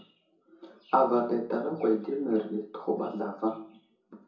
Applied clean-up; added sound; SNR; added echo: none; none; none; reverberation time 0.6 s.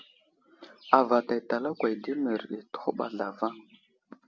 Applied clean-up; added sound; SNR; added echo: none; none; none; none.